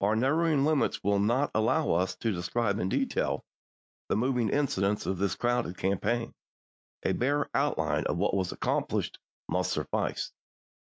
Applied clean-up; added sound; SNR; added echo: none; none; none; none.